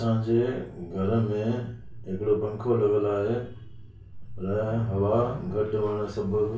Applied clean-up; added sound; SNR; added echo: none; none; none; reverberation time 0.2 s.